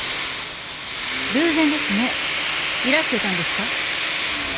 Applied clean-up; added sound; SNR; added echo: none; Tools; -3 dB; none.